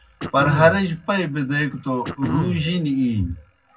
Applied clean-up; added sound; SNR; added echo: none; Cough; 10 dB; reverberation time 0.3 s.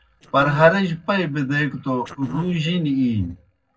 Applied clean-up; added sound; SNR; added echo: neural separator model SepFormer DNS4.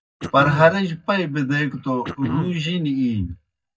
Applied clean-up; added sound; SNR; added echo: neural mask model DeepFilterNet 3.